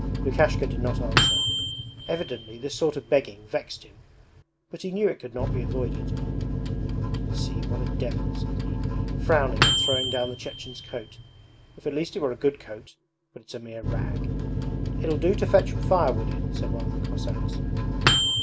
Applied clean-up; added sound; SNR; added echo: none; Microwave oven; -2 dB; none.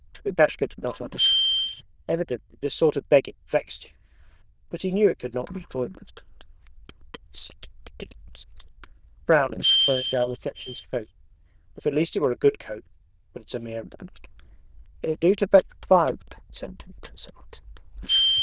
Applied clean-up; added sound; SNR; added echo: neural diffusion model UNIVERSE++.